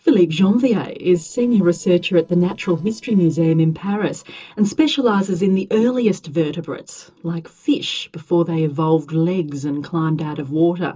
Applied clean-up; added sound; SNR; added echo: neural separator model SepFormer DNS4.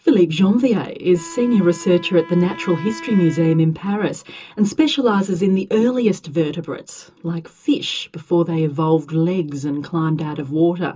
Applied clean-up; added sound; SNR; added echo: none; Wind instrument, woodwind instrument; 18 dB; reverberation time 0.2 s.